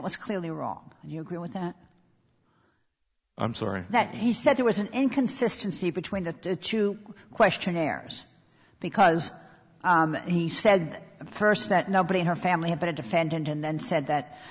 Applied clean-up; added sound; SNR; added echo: none; none; none; none.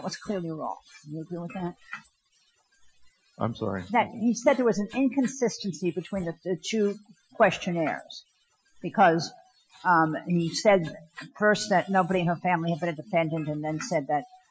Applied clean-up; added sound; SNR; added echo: classical method Wiener filter.